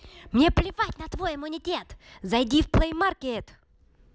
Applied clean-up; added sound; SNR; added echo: none; none; none; none.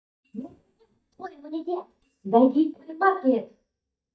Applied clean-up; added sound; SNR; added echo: neural mask model DeepFilterNet 3.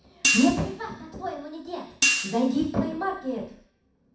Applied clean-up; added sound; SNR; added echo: none; Hi-hat; 1 dB; reverberation time 0.6 s.